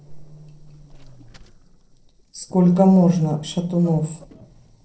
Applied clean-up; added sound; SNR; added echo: neural separator model SepFormer DNS4.